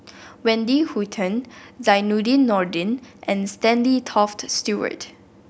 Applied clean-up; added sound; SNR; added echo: none; none; none; none.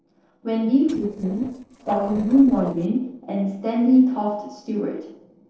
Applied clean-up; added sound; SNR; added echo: neural separator model SepFormer DNS4.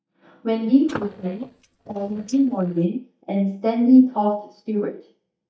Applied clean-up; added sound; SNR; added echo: neural mask model DeepFilterNet 3.